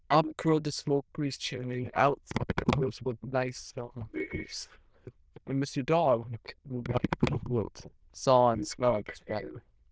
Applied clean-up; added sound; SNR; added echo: neural diffusion model UNIVERSE++.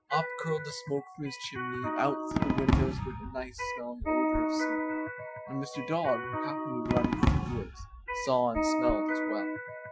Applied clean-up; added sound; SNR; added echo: classical method Wiener filter.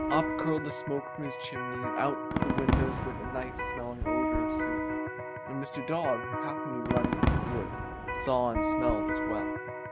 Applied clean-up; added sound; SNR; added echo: none; Electric guitar + Fireworks; -3 dB; none.